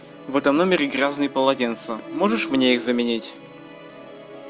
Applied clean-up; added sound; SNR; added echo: none; Musical instrument; 14 dB; none.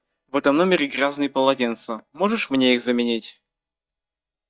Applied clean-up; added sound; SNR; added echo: neural mask model DeepFilterNet 3.